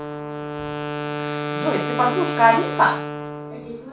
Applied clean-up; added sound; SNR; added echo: none; Wind instrument, woodwind instrument; 6 dB; reverberation time 0.3 s.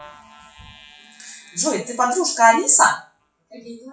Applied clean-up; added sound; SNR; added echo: classical method WPE with log-MMSE.